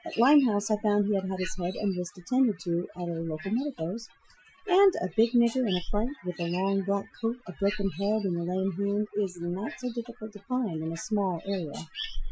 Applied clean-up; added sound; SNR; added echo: classical method Wiener filter.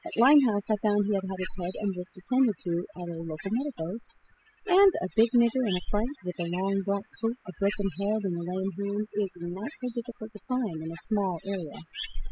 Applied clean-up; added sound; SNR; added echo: classical method spectral subtraction.